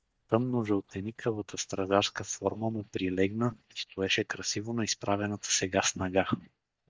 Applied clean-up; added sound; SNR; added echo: neural mask model DeepFilterNet 3.